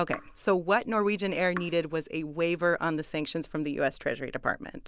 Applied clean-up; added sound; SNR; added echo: none; Raindrop / Drip; 16 dB; none.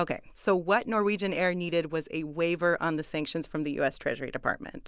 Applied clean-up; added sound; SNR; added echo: none; none; none; none.